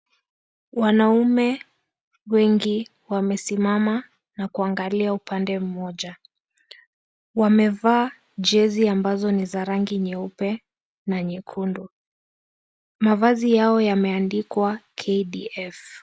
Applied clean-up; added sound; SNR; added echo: none; none; none; none.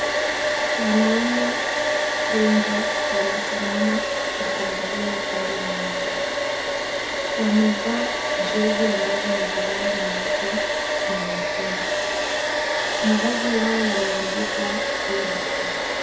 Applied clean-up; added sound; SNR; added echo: none; Domestic sounds, home sounds; -3 dB; reverberation time 0.6 s.